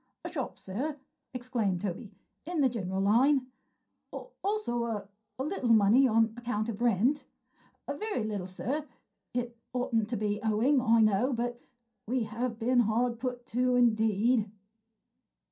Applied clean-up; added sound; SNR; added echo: none; none; none; reverberation time 0.3 s.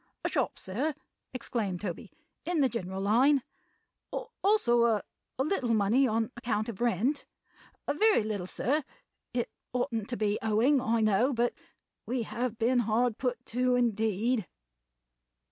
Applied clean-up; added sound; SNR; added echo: none; none; none; none.